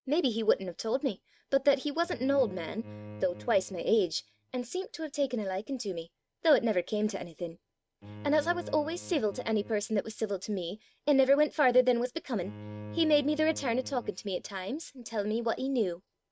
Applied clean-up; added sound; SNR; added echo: neural mask model RNNoise.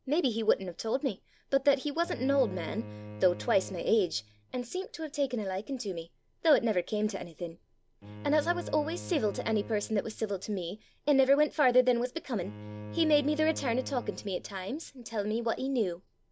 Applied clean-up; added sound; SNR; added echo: none; Bowed string instrument; 14 dB; none.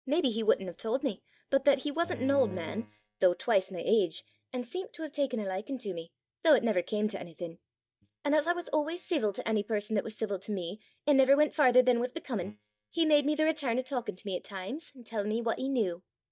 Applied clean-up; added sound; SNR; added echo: neural mask model DeepFilterNet 3.